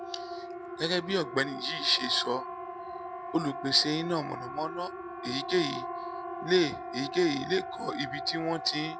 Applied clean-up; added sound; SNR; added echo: none; Siren; 7 dB; none.